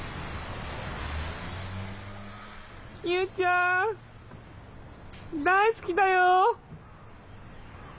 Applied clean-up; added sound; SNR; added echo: none; none; none; none.